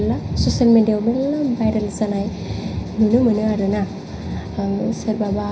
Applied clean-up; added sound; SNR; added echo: none; none; none; reverberation time 0.5 s.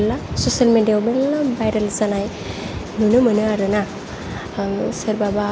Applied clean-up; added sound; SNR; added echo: none; none; none; none.